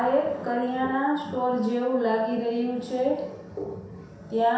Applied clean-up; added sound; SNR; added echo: none; none; none; reverberation time 0.7 s.